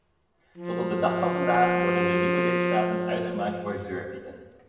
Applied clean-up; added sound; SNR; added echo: none; Wind instrument, woodwind instrument; -2 dB; reverberation time 1.3 s.